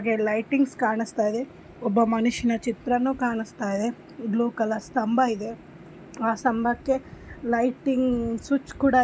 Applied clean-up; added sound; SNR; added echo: none; none; none; none.